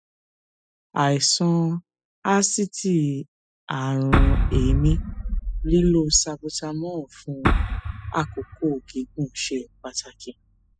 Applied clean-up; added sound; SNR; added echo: classical method spectral subtraction.